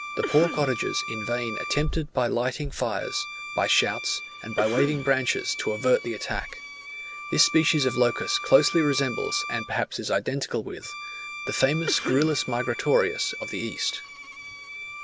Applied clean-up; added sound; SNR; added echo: none; Bowed string instrument + Cough; 9 dB; none.